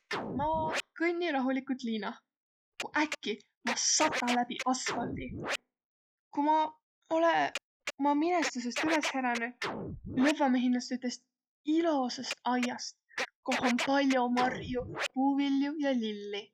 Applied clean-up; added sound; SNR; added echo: classical method log-MMSE.